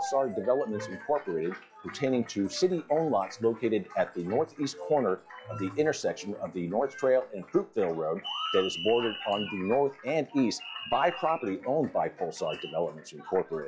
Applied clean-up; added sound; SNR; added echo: classical method log-MMSE.